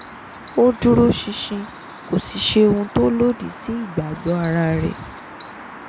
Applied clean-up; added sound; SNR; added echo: none; Chirp, tweet; 7 dB; none.